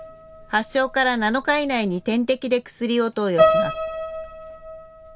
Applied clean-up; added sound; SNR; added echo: none; Piano; 3 dB; none.